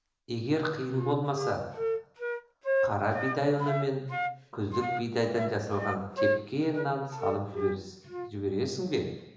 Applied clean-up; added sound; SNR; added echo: none; Wind instrument, woodwind instrument; 3 dB; reverberation time 1.0 s.